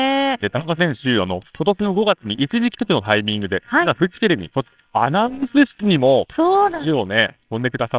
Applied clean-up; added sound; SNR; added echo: neural separator model SepFormer WHAMR!.